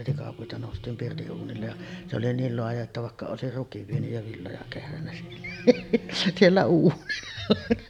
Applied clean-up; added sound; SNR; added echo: none; Microwave oven; 12 dB; none.